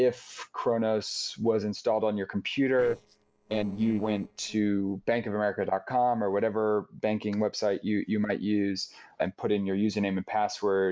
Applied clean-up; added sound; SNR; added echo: neural separator model SepFormer DNS4.